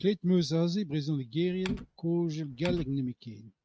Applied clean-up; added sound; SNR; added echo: neural mask model RNNoise.